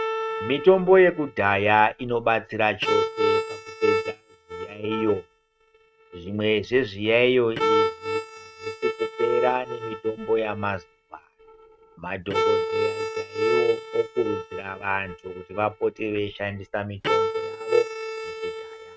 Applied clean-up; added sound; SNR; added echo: neural mask model RNNoise.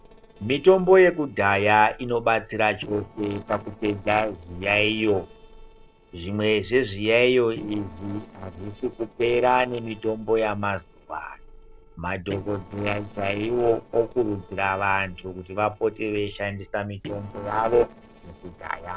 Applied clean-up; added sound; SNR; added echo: neural separator model SepFormer DNS4.